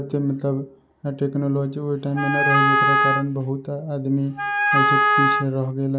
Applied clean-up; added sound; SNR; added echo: none; Wind instrument, woodwind instrument; -4 dB; none.